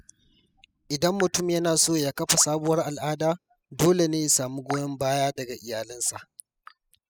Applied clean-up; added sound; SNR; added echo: classical method spectral subtraction.